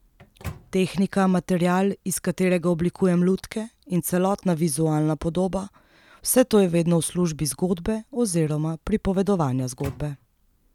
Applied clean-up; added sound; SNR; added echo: none; Microwave oven; 16 dB; none.